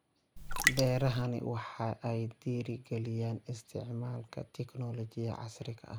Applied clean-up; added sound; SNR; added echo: none; Raindrop; -3 dB; none.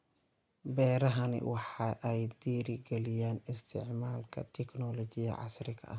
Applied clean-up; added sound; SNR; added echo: none; none; none; none.